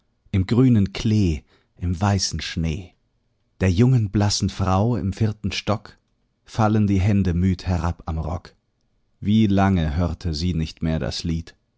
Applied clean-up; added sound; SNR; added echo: none; none; none; none.